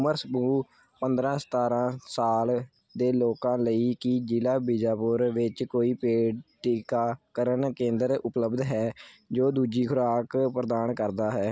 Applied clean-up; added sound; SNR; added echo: none; none; none; none.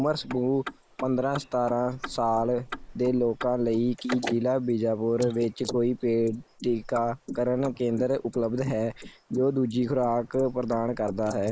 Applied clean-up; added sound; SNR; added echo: neural mask model Resemble Enhance denoiser.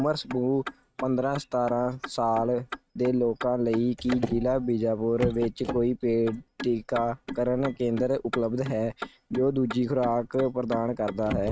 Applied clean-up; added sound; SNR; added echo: neural mask model RNNoise.